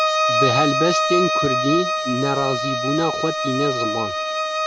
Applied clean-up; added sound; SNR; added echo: none; Bowed string instrument; -2 dB; none.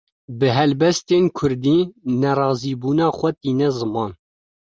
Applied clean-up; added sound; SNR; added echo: none; none; none; none.